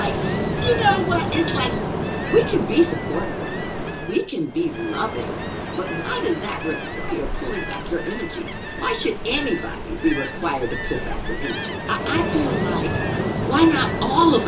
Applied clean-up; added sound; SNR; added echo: none; Ocean; 2 dB; reverberation time 0.2 s.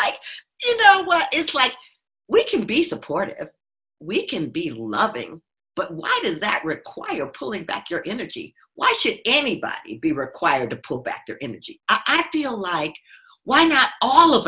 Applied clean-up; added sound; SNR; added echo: none; none; none; none.